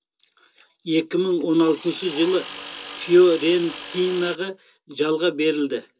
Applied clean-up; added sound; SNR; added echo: none; Tools; 13 dB; reverberation time 0.2 s.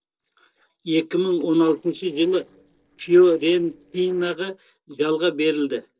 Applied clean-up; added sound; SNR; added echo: neural separator model SepFormer DNS4.